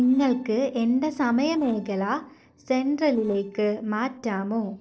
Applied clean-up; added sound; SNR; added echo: neural separator model SepFormer DNS4.